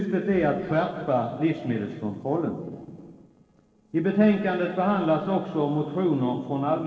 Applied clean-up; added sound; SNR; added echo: neural separator model SepFormer DNS4.